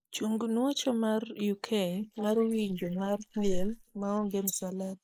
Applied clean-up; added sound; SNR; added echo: neural mask model Resemble Enhance denoiser.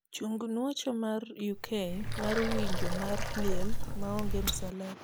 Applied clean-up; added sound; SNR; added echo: none; Water; -4 dB; none.